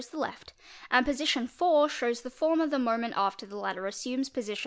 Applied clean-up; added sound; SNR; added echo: none; none; none; none.